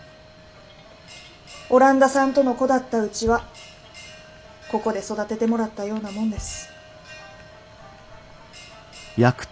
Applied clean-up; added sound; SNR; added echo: none; Bell + Bass drum; 19 dB; none.